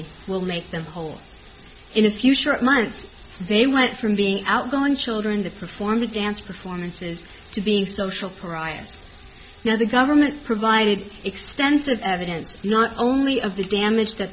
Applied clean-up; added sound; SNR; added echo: none; none; none; none.